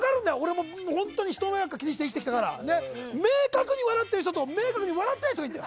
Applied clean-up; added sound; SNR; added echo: none; none; none; none.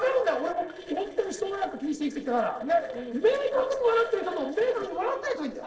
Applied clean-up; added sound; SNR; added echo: neural separator model SepFormer DNS4.